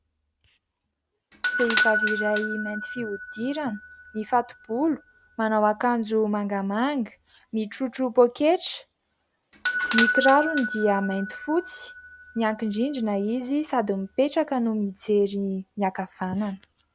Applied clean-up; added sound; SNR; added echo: none; Bell / Doorbell; 7 dB; none.